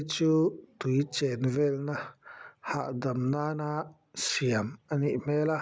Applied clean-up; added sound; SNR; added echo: none; none; none; none.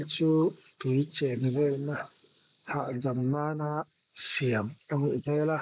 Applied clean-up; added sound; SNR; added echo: neural mask model Resemble Enhance denoiser.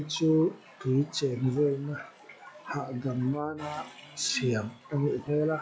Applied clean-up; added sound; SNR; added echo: classical method log-MMSE.